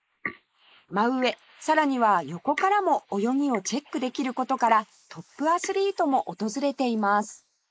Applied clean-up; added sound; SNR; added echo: neural mask model Resemble Enhance denoiser.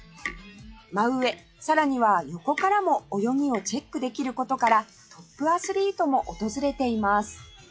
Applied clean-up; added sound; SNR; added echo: classical method log-MMSE.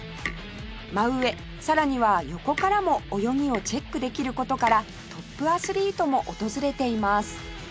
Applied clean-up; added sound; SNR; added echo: none; Tick; 16 dB; none.